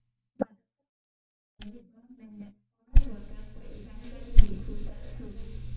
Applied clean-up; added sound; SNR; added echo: neural mask model DeepFilterNet 3.